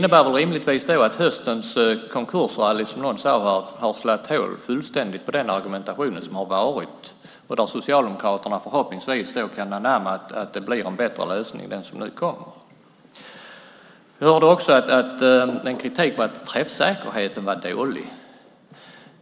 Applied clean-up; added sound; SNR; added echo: none; none; none; none.